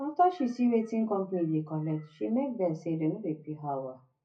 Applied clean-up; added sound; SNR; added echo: none; none; none; reverberation time 0.4 s.